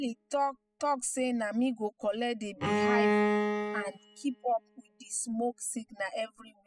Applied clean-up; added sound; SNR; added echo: classical method spectral subtraction.